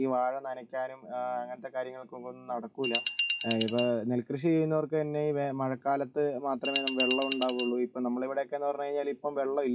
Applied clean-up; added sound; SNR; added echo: classical method log-MMSE.